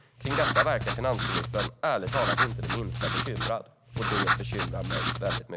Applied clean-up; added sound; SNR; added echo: none; Writing; -4 dB; none.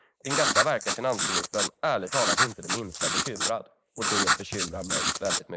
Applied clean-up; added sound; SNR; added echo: neural mask model Resemble Enhance denoiser.